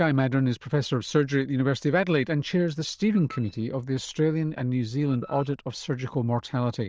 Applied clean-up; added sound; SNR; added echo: neural diffusion model UNIVERSE++.